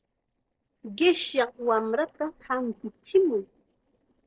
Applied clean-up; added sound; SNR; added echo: neural separator model SepFormer DNS4.